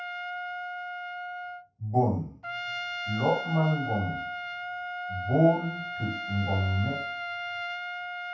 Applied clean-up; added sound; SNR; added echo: none; Trumpet; 5 dB; reverberation time 0.7 s.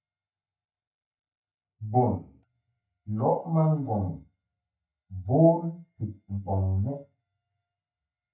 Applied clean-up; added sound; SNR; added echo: neural mask model DeepFilterNet 3.